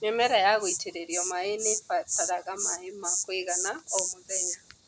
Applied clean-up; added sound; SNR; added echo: none; Insect; 2 dB; none.